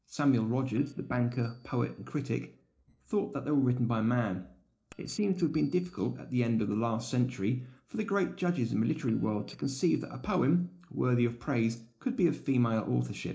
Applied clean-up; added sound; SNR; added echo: neural separator model SepFormer DNS4.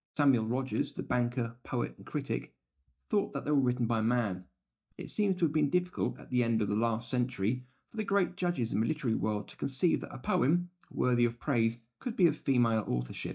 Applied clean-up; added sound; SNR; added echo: neural mask model DeepFilterNet 3.